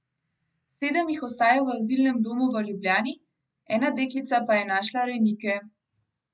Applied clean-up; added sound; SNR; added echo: none; none; none; none.